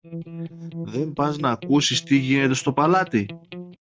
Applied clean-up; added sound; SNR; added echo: neural mask model DeepFilterNet 3.